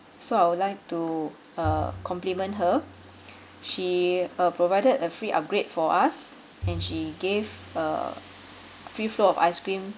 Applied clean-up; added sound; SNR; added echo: none; Bowed string instrument; 15 dB; none.